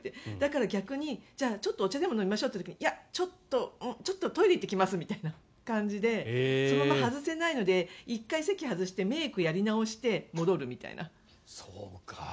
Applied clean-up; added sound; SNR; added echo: none; none; none; none.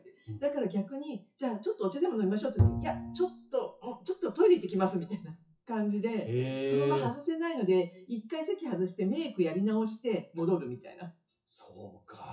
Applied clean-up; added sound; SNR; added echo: classical method WPE with log-MMSE.